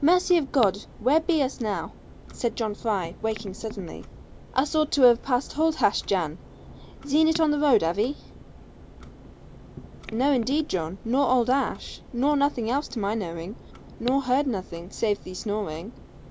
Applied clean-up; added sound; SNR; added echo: none; Clock; 17 dB; none.